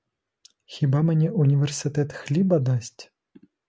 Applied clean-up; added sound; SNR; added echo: none; none; none; none.